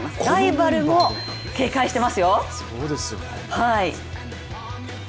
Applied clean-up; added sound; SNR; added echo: none; Bicycle bell; 17 dB; none.